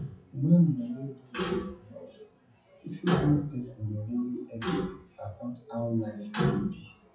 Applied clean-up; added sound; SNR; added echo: classical method WPE with log-MMSE.